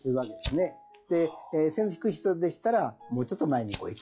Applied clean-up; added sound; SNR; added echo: classical method log-MMSE.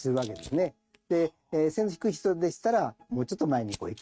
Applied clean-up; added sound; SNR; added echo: neural mask model RNNoise.